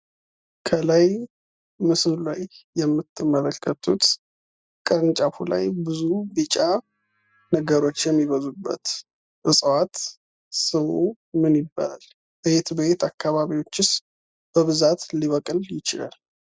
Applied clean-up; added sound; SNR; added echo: classical method spectral subtraction.